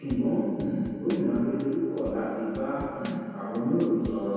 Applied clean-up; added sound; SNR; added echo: none; Drum kit; 17 dB; reverberation time 1.9 s.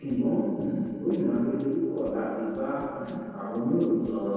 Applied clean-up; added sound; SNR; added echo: neural separator model SepFormer DNS4.